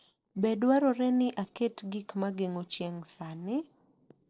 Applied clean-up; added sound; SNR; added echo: neural separator model SepFormer DNS4.